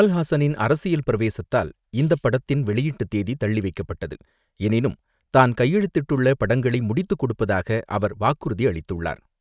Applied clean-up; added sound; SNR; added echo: neural mask model RNNoise.